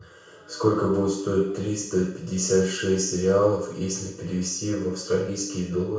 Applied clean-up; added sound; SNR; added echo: none; none; none; reverberation time 0.6 s.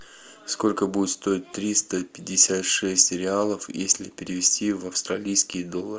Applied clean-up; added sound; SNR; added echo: none; none; none; none.